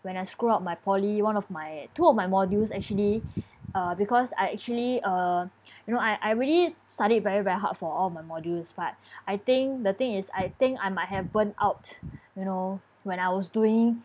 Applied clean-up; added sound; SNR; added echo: none; none; none; none.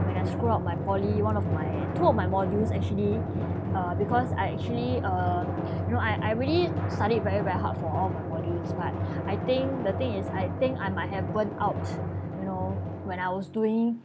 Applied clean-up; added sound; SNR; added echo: none; Drum; 0 dB; none.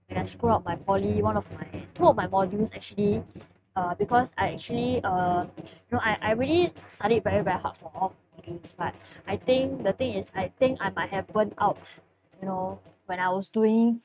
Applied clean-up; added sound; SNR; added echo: neural mask model RNNoise.